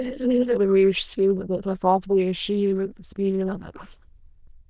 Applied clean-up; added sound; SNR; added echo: neural diffusion model UNIVERSE++.